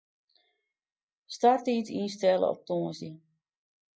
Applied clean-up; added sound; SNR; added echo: none; none; none; none.